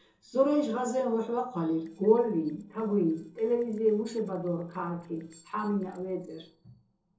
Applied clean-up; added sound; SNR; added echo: neural separator model SepFormer DNS4.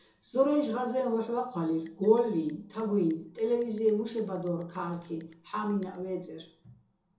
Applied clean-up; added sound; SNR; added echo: none; Bell; 8 dB; reverberation time 0.6 s.